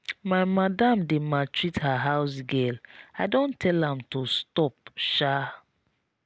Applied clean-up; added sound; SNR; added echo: none; none; none; none.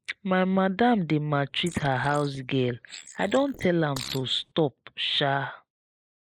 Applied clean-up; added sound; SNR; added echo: neural mask model Resemble Enhance denoiser.